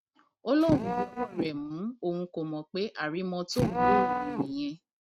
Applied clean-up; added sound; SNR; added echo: neural mask model RNNoise.